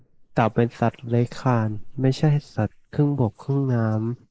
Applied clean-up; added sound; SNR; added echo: neural mask model Resemble Enhance denoiser.